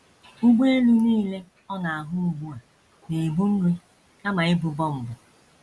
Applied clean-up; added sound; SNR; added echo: none; none; none; none.